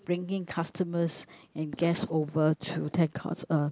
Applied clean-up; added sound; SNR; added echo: none; none; none; none.